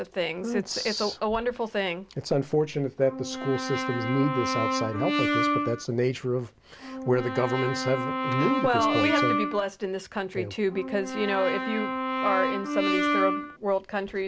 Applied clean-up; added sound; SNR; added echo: none; Brass instrument; 0 dB; none.